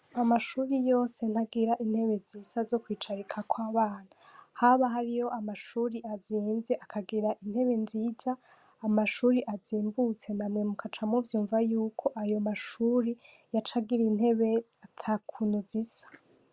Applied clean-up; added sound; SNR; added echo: none; none; none; none.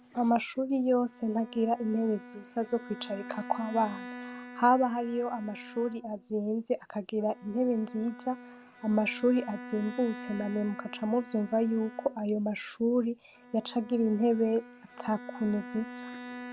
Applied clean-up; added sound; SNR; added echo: none; Bowed string instrument; 15 dB; none.